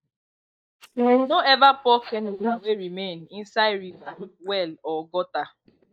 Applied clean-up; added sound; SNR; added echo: neural mask model DeepFilterNet 3.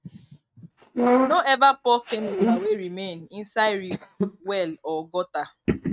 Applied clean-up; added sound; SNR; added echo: neural mask model RNNoise.